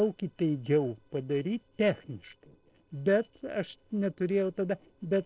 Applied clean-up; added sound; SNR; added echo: neural separator model SepFormer DNS4.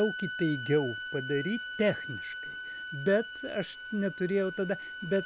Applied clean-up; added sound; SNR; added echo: none; Bowed string instrument; 9 dB; none.